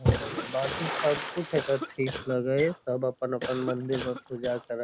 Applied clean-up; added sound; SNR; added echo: none; Splash, splatter + Cough; 4 dB; none.